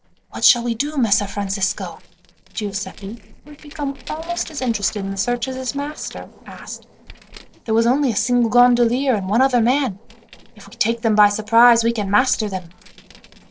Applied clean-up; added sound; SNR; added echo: neural separator model SepFormer DNS4.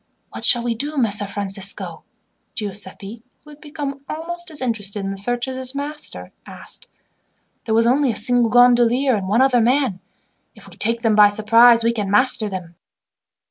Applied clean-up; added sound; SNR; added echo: none; none; none; none.